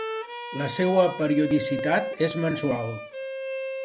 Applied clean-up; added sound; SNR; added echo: none; Bowed string instrument; 7 dB; none.